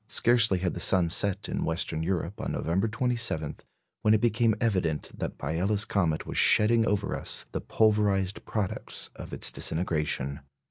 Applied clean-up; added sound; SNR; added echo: none; none; none; none.